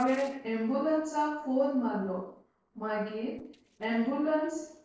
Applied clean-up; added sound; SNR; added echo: neural separator model SepFormer DNS4.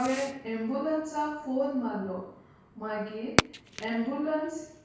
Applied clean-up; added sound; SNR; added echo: none; Fireworks; 6 dB; reverberation time 0.6 s.